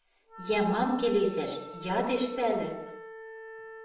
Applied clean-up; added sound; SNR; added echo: none; Wind instrument, woodwind instrument; 14 dB; reverberation time 0.8 s.